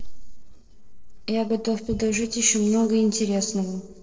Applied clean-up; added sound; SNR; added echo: neural separator model SepFormer DNS4.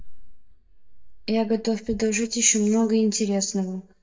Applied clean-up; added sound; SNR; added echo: neural mask model DeepFilterNet 3.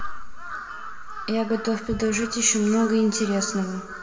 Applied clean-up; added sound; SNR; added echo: none; Crow; 13 dB; reverberation time 2.1 s.